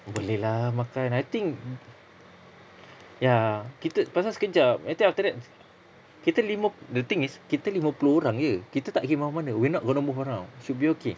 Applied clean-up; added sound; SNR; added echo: none; none; none; none.